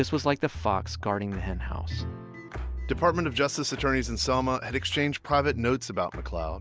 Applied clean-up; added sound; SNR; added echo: none; none; none; none.